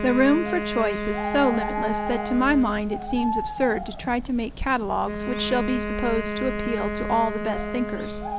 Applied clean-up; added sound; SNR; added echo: none; Wind instrument, woodwind instrument + Bird; 4 dB; none.